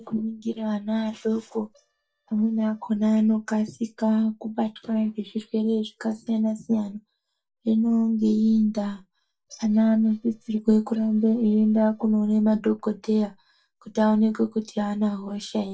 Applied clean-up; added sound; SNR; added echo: neural mask model DeepFilterNet 3.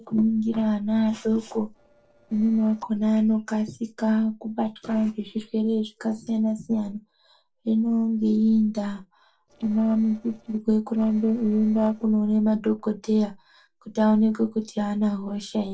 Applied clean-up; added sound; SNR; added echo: neural separator model SepFormer DNS4.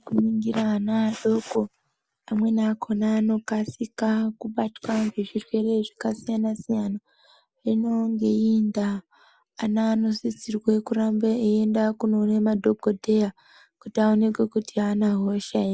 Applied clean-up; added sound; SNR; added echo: none; none; none; none.